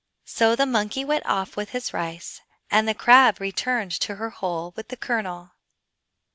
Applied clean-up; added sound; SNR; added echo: none; none; none; none.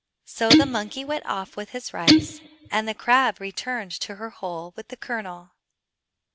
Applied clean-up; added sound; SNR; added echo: none; Guitar; -5 dB; none.